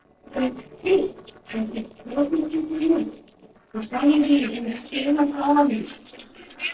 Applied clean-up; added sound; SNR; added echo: neural separator model SepFormer DNS4.